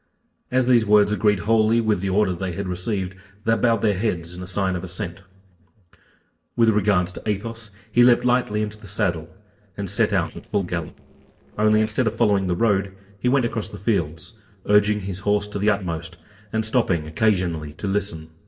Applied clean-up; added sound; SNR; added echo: neural separator model SepFormer DNS4.